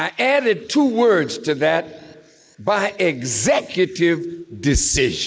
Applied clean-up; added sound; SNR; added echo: neural mask model Resemble Enhance denoiser.